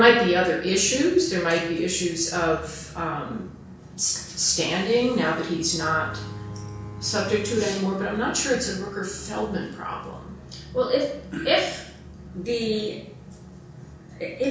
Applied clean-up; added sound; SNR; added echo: none; Bowed string instrument; 12 dB; reverberation time 0.6 s.